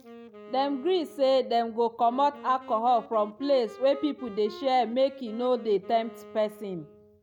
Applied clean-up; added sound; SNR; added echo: none; Wind instrument, woodwind instrument; 20 dB; none.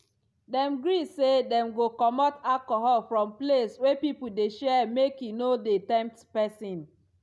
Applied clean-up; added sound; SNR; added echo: none; none; none; none.